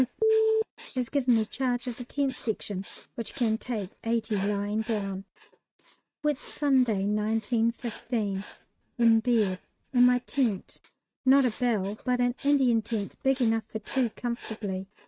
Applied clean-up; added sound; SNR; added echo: neural mask model RNNoise.